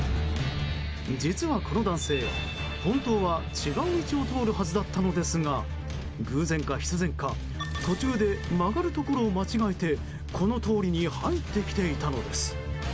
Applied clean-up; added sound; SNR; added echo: none; none; none; none.